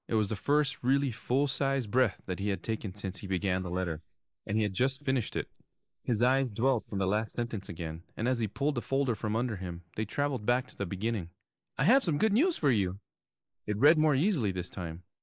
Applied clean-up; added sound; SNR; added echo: neural mask model Resemble Enhance denoiser.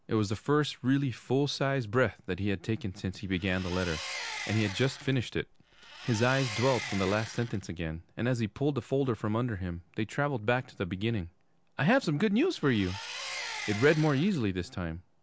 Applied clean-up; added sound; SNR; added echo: none; Engine; 11 dB; none.